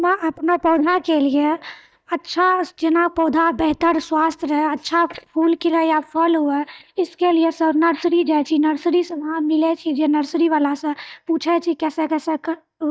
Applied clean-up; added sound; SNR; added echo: neural mask model DeepFilterNet 3.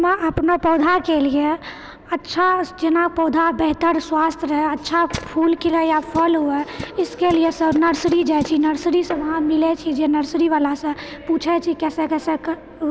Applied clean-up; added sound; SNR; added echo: none; Tools; 15 dB; none.